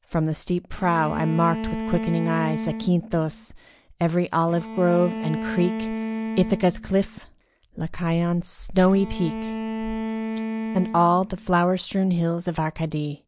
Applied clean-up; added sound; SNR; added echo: none; Bowed string instrument; 7 dB; none.